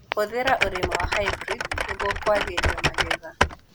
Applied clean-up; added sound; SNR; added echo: none; Typing; -2 dB; none.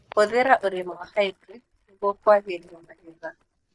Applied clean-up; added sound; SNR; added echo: neural mask model DeepFilterNet 3.